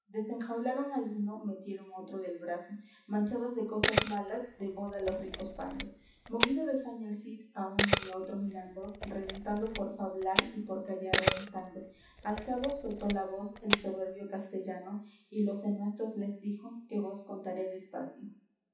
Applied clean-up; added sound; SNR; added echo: none; Camera; -4 dB; reverberation time 0.7 s.